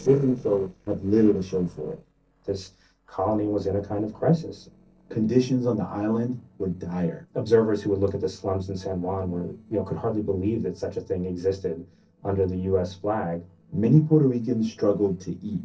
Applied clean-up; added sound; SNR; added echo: neural separator model SepFormer DNS4.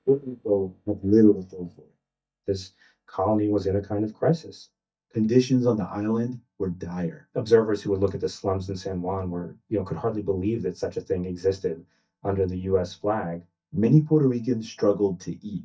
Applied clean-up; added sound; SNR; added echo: neural mask model DeepFilterNet 3.